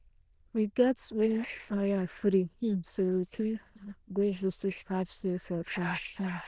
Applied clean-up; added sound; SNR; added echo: neural diffusion model UNIVERSE++.